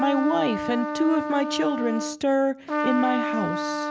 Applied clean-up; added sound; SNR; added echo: none; Trumpet; 4 dB; none.